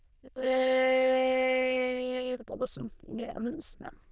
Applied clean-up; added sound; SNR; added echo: neural diffusion model UNIVERSE++.